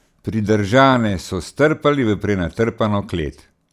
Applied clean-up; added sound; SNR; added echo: none; none; none; none.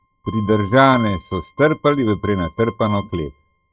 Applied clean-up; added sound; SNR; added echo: neural mask model RNNoise.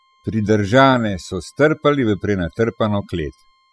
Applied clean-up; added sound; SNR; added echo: classical method spectral subtraction.